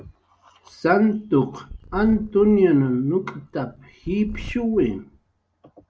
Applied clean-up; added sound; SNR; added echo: none; Purr; 17 dB; none.